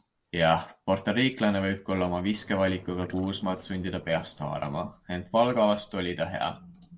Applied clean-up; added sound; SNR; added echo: neural separator model SepFormer DNS4.